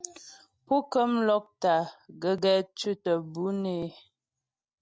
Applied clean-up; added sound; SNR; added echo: none; none; none; none.